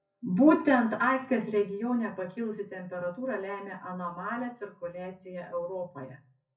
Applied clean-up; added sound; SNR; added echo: none; none; none; reverberation time 0.4 s.